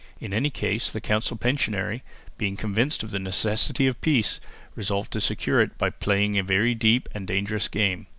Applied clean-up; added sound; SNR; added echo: none; none; none; none.